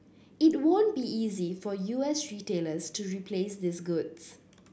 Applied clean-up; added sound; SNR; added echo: none; none; none; none.